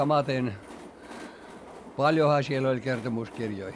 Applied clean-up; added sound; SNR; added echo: none; Train; 17 dB; none.